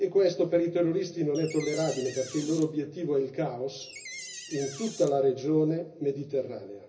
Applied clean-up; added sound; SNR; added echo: none; Door; 14 dB; reverberation time 0.4 s.